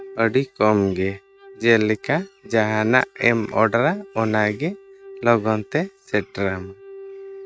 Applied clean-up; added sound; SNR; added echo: neural mask model RNNoise.